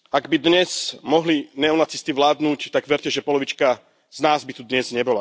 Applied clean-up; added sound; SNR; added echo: none; none; none; none.